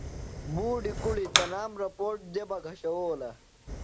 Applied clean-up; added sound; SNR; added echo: none; Fire; 2 dB; none.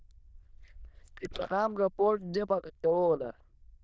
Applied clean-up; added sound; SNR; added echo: neural diffusion model UNIVERSE++.